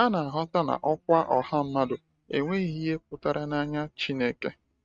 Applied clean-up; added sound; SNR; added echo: neural mask model RNNoise.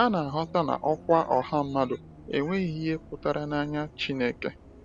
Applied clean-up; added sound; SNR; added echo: none; Bus; 20 dB; none.